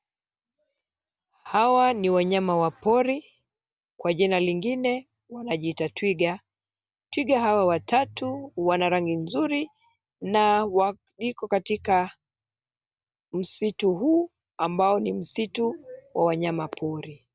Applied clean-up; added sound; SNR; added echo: none; none; none; none.